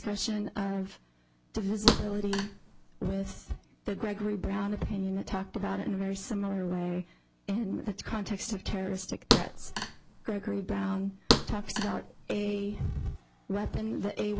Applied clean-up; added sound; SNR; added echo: none; Thump, thud; -2 dB; none.